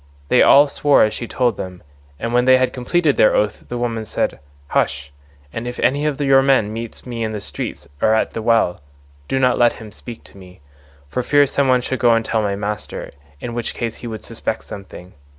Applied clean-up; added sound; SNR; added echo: none; none; none; none.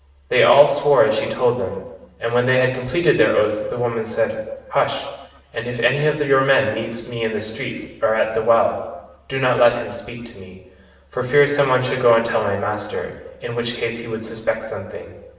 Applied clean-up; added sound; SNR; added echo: none; none; none; reverberation time 1.0 s.